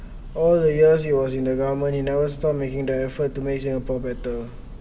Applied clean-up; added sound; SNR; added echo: none; Church bell; 13 dB; reverberation time 1.9 s.